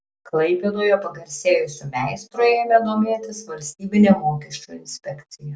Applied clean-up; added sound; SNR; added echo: none; none; none; none.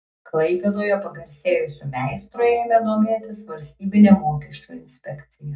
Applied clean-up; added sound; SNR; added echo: none; none; none; reverberation time 0.4 s.